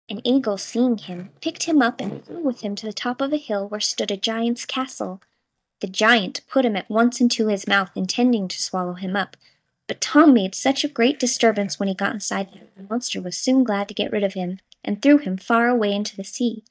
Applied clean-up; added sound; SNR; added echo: neural mask model DeepFilterNet 3.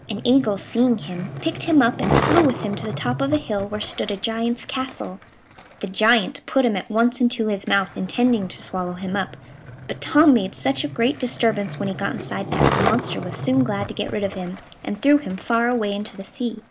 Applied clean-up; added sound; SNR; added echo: none; Skateboard; 7 dB; none.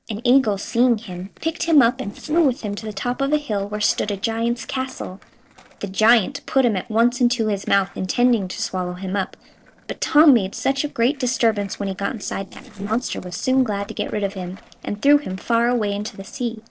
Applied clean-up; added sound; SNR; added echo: neural separator model SepFormer DNS4.